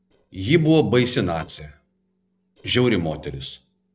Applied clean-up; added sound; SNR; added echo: neural separator model SepFormer DNS4.